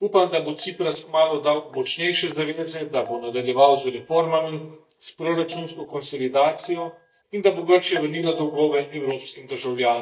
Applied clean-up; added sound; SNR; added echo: neural mask model DeepFilterNet 3.